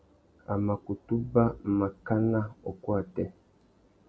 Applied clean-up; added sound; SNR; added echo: none; none; none; none.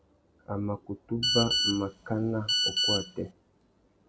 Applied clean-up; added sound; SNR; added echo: none; Telephone; -3 dB; none.